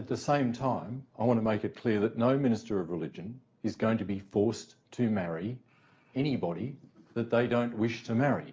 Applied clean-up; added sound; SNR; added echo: none; none; none; none.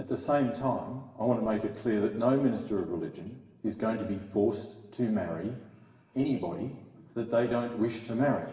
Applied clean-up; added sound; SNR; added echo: none; none; none; reverberation time 1.2 s.